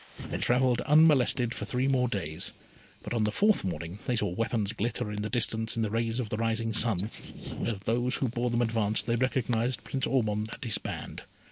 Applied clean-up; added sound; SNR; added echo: neural mask model Resemble Enhance denoiser.